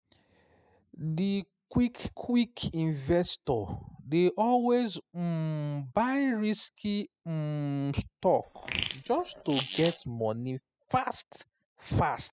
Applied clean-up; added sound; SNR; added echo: classical method spectral subtraction.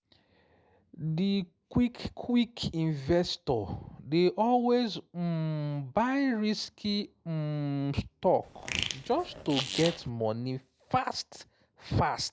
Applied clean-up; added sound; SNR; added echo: none; Fart; 7 dB; none.